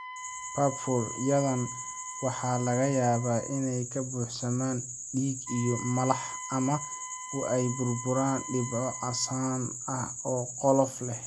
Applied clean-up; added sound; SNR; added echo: none; Wind instrument, woodwind instrument; 15 dB; none.